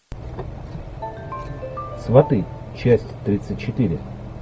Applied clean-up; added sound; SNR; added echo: none; Ringtone; 14 dB; none.